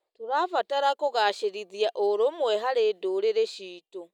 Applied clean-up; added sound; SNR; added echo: none; none; none; none.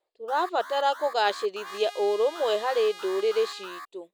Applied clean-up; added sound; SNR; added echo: none; Trumpet + Alarm; 15 dB; none.